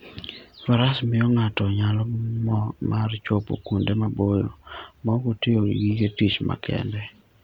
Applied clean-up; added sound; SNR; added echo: none; none; none; none.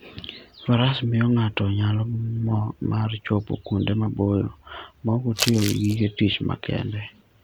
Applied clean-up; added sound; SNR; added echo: none; Crumpling, crinkling; 6 dB; none.